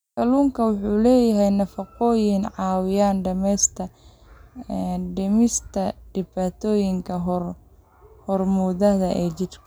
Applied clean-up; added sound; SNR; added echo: none; none; none; none.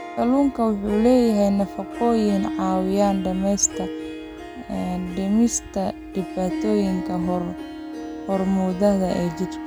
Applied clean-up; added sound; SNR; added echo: none; Harp; 10 dB; none.